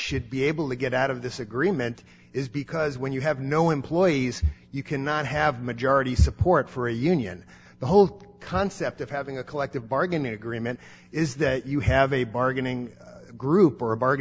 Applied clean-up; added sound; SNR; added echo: none; none; none; none.